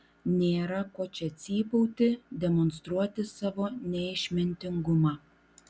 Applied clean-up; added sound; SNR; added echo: none; none; none; none.